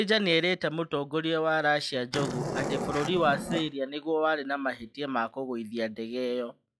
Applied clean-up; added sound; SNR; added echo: classical method log-MMSE.